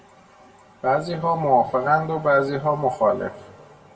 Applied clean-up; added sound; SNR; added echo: none; none; none; reverberation time 1.5 s.